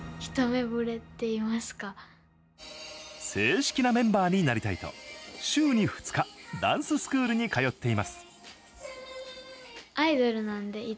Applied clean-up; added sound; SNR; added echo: none; none; none; none.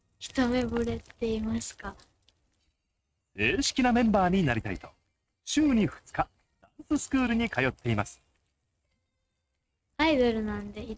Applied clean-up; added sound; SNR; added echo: neural mask model RNNoise.